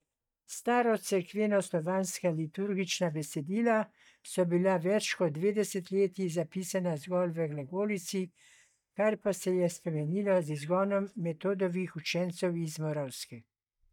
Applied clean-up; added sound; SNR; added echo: neural mask model DeepFilterNet 3.